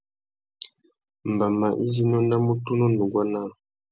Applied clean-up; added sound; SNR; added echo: none; none; none; none.